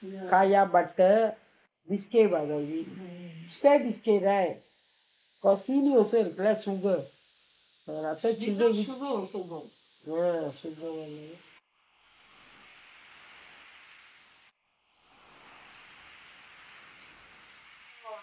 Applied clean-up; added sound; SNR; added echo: neural mask model Resemble Enhance denoiser.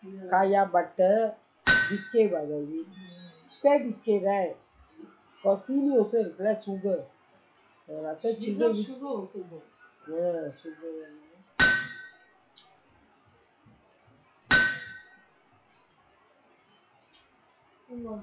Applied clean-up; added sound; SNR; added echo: classical method log-MMSE.